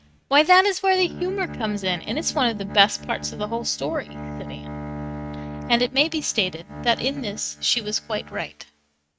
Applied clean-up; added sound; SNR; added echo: neural mask model RNNoise.